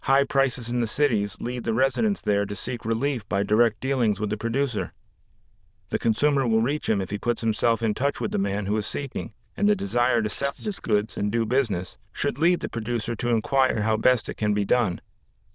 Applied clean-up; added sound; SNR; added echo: neural diffusion model UNIVERSE++.